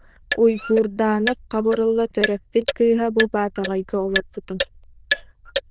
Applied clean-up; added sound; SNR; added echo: neural diffusion model UNIVERSE++.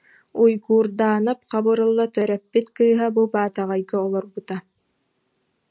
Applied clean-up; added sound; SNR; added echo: none; none; none; none.